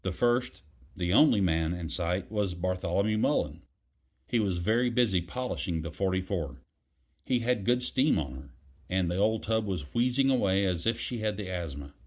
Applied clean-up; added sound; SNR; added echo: none; none; none; none.